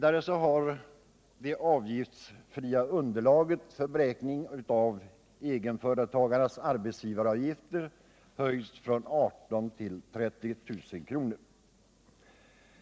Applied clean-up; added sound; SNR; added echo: none; none; none; none.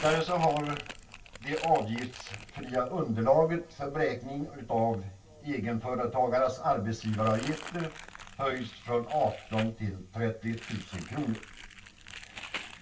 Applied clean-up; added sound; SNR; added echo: none; Crumpling, crinkling; 15 dB; reverberation time 0.2 s.